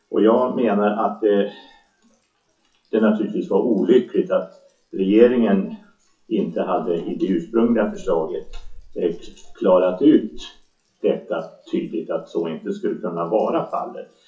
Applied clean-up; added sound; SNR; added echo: classical method WPE with log-MMSE.